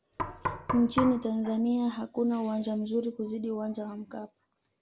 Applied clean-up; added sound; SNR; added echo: none; Knock; 6 dB; none.